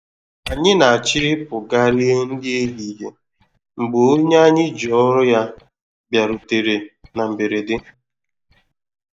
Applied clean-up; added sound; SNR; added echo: neural mask model DeepFilterNet 3.